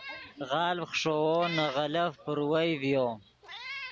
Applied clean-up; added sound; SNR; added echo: none; Meow; 14 dB; none.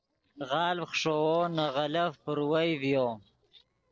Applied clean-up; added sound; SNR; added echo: neural separator model SepFormer DNS4.